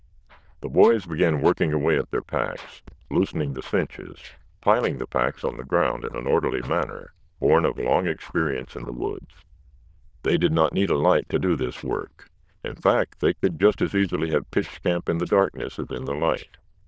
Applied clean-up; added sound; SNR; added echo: neural diffusion model UNIVERSE++.